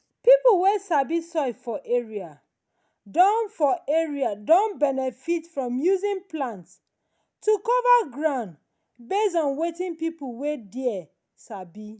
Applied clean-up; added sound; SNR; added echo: none; none; none; none.